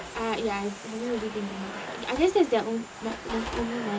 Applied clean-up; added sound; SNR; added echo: none; Domestic sounds, home sounds; 9 dB; reverberation time 0.2 s.